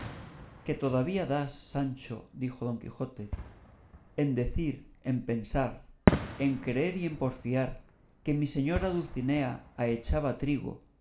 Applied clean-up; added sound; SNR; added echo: none; Fireworks; 6 dB; reverberation time 0.4 s.